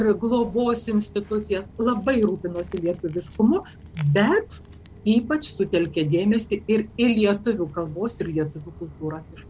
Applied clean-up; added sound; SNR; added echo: none; Walk, footsteps; 20 dB; none.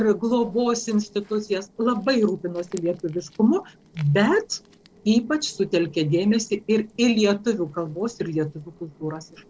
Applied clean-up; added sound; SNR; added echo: neural separator model SepFormer DNS4.